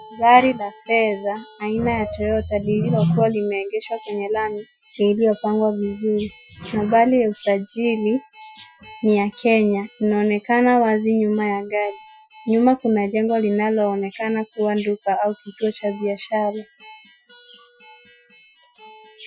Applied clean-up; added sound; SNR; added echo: classical method Wiener filter.